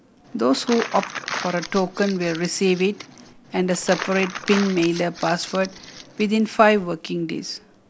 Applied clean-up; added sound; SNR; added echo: none; Crumpling, crinkling; 12 dB; none.